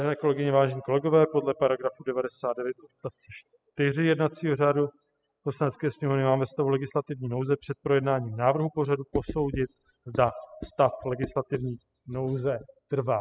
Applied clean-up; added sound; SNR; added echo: classical method spectral subtraction.